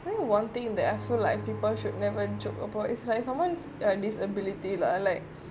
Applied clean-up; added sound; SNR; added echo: none; Bowed string instrument; 9 dB; none.